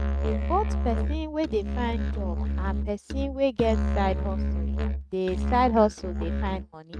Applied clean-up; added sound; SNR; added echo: neural mask model RNNoise.